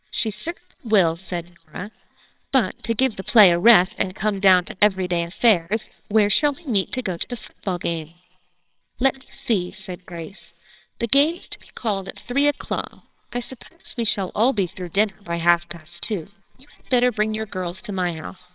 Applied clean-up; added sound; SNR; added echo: neural separator model SepFormer WHAMR!.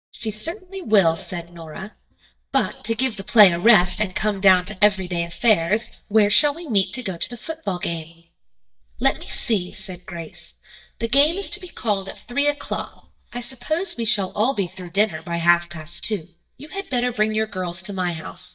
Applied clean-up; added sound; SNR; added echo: neural mask model DeepFilterNet 3.